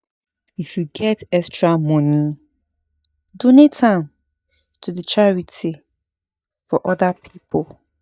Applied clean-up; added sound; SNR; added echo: neural mask model DeepFilterNet 3.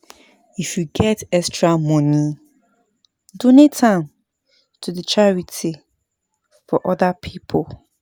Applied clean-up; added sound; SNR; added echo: none; none; none; none.